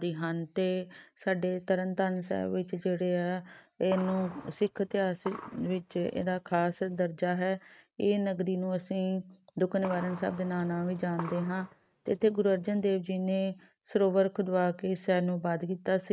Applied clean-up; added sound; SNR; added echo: neural mask model RNNoise.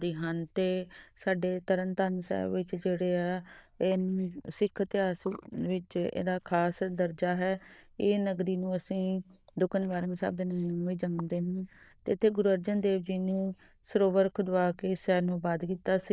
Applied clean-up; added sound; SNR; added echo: neural diffusion model UNIVERSE++.